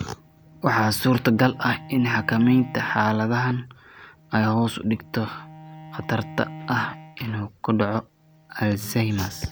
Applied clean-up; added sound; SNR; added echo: none; Bowed string instrument; 19 dB; none.